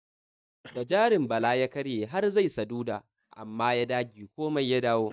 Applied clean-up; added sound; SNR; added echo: neural mask model DeepFilterNet 3.